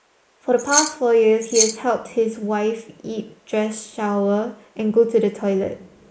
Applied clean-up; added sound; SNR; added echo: neural mask model Resemble Enhance denoiser.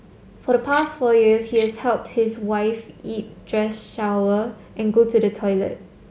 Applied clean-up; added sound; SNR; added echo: none; Keys jangling; 1 dB; none.